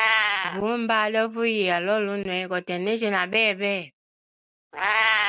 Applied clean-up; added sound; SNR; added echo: neural mask model RNNoise.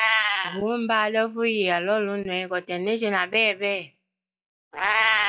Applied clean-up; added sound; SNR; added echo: classical method log-MMSE.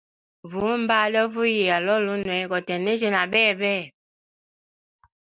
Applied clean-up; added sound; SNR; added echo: none; none; none; none.